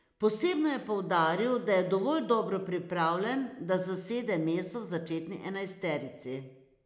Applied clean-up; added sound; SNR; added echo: none; none; none; none.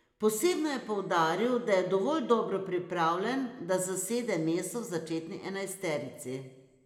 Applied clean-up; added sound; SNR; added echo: none; none; none; reverberation time 0.9 s.